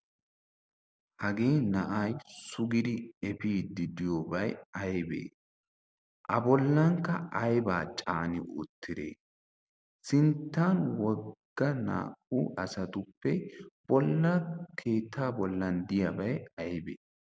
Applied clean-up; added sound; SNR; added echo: none; none; none; none.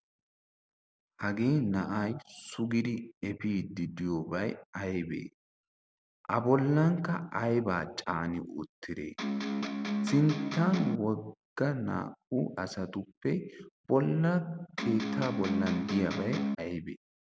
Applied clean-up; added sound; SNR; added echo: none; Electric guitar; 1 dB; none.